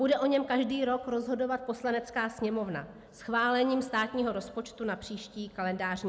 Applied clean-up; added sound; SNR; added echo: none; none; none; none.